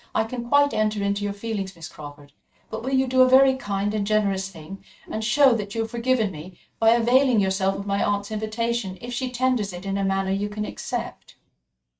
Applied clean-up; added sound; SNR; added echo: neural mask model RNNoise.